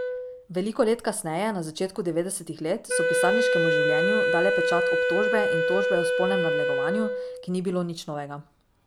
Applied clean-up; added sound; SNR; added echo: none; Wind instrument, woodwind instrument; -3 dB; none.